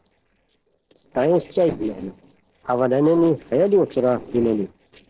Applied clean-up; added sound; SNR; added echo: neural separator model SepFormer DNS4.